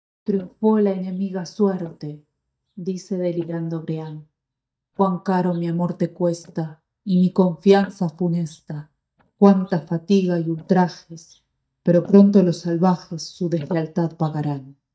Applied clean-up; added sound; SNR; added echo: neural mask model DeepFilterNet 3.